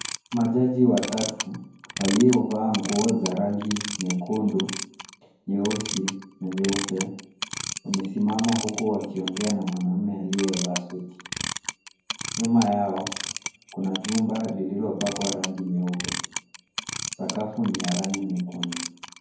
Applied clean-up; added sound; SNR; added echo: none; Clock; 8 dB; reverberation time 0.9 s.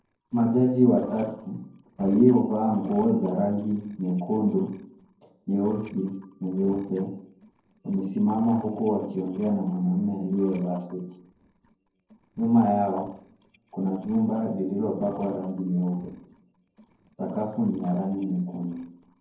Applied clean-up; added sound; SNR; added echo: neural separator model SepFormer DNS4.